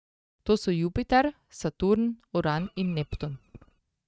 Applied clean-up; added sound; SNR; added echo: neural mask model RNNoise.